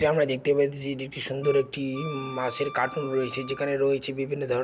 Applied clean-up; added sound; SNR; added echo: none; Wind instrument, woodwind instrument; 16 dB; none.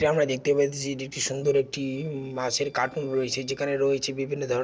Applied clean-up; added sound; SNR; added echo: neural separator model SepFormer DNS4.